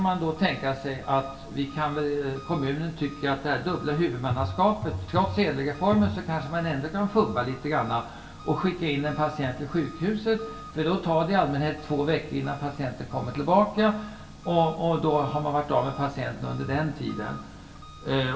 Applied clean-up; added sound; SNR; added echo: none; Engine; 18 dB; reverberation time 0.3 s.